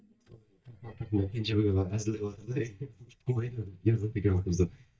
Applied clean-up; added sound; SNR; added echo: neural mask model DeepFilterNet 3.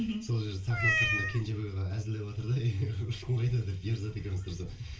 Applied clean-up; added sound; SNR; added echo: none; Meow; -1 dB; reverberation time 0.3 s.